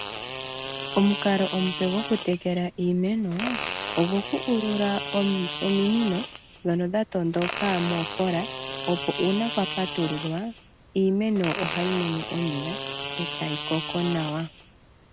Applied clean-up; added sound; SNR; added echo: none; Fart; 7 dB; none.